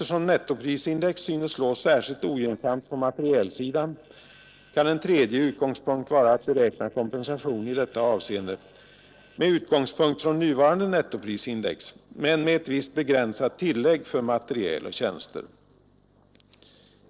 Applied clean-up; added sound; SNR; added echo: neural separator model SepFormer DNS4.